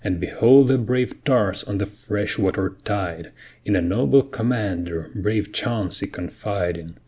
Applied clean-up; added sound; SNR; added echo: none; none; none; none.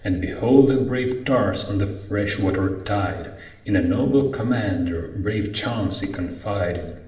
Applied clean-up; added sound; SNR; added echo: none; none; none; reverberation time 0.9 s.